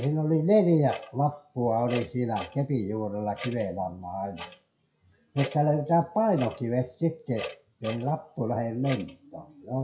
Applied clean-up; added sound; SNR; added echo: classical method WPE with log-MMSE.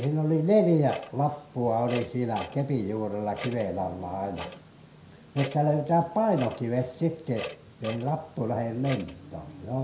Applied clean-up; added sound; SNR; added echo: none; Clock; 16 dB; reverberation time 0.4 s.